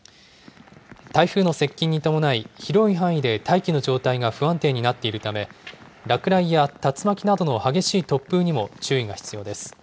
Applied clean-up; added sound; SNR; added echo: none; none; none; none.